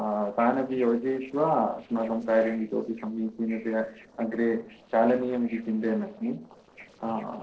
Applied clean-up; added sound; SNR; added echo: neural separator model SepFormer DNS4.